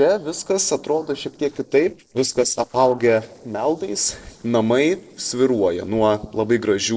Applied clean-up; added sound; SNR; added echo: neural separator model SepFormer DNS4.